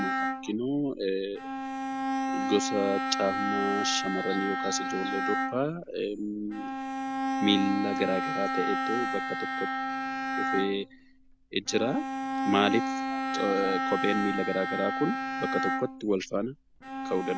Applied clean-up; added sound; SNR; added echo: none; Bowed string instrument; 1 dB; none.